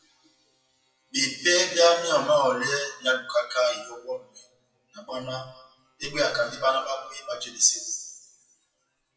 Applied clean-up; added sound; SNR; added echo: classical method WPE with log-MMSE.